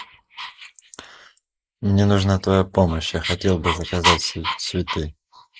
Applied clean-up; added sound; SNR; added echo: neural mask model Resemble Enhance denoiser.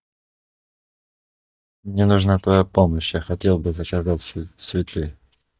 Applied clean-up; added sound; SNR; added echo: neural mask model DeepFilterNet 3.